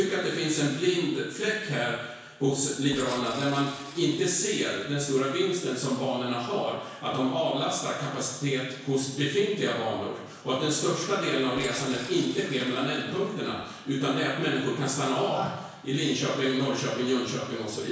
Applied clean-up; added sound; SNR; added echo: none; Tools; 16 dB; reverberation time 1.1 s.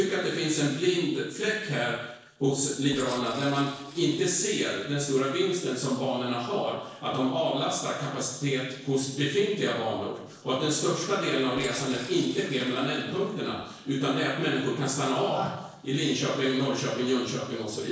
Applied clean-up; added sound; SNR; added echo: neural separator model SepFormer DNS4.